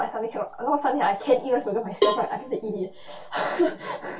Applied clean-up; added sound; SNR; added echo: none; Cowbell; 3 dB; reverberation time 0.2 s.